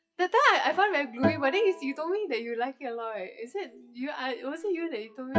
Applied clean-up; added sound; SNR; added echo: classical method WPE with log-MMSE.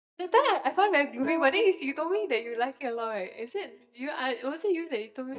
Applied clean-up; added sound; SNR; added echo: neural mask model DeepFilterNet 3.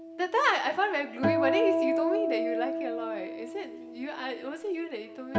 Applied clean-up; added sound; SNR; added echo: none; Acoustic guitar; 0 dB; reverberation time 0.9 s.